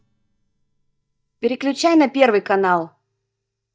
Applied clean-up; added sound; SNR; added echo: neural mask model DeepFilterNet 3.